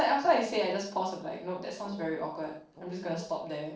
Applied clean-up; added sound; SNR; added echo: neural separator model SepFormer DNS4.